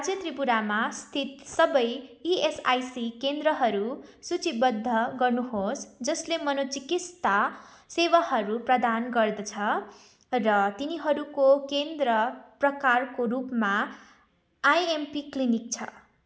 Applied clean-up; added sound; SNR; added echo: none; none; none; none.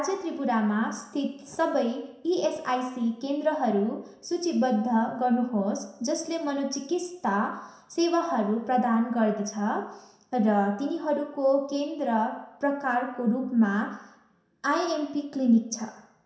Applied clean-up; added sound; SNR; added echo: none; none; none; reverberation time 0.7 s.